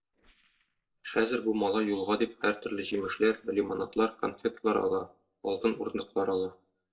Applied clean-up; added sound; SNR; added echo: neural separator model SepFormer DNS4.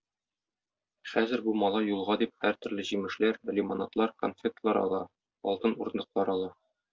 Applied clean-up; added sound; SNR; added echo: none; none; none; none.